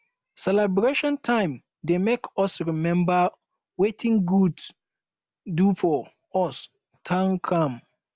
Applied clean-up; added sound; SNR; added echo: none; none; none; none.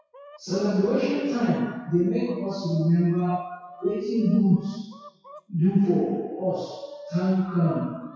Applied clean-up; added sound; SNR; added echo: classical method WPE with log-MMSE.